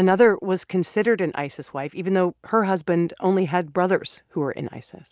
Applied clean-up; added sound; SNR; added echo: none; none; none; none.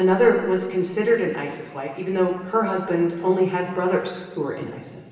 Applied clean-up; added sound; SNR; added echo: none; none; none; reverberation time 1.2 s.